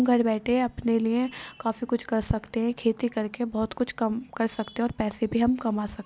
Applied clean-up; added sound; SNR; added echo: none; none; none; none.